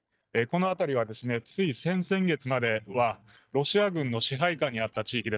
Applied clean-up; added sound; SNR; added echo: neural mask model DeepFilterNet 3.